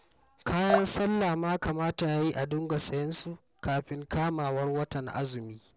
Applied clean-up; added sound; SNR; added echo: none; Drip; 5 dB; none.